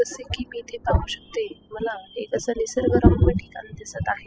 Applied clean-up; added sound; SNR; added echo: classical method spectral subtraction.